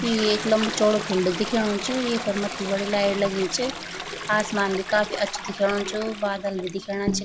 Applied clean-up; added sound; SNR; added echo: none; Toilet flush; 7 dB; none.